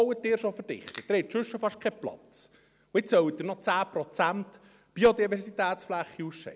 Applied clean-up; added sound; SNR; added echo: none; Crackle; 15 dB; none.